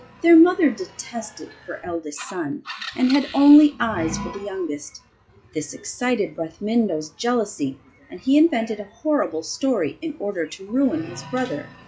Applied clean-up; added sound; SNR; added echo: classical method log-MMSE.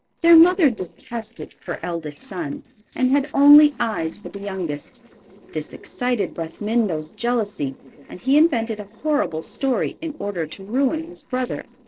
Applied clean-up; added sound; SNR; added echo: neural separator model SepFormer DNS4.